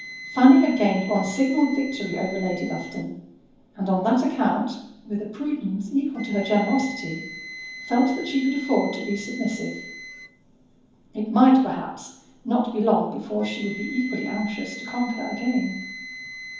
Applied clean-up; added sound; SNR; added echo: none; Wind instrument, woodwind instrument; 15 dB; reverberation time 0.9 s.